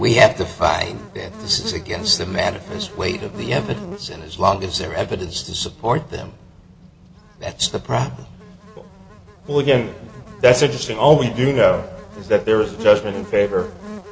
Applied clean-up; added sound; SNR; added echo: none; Buzz; 18 dB; none.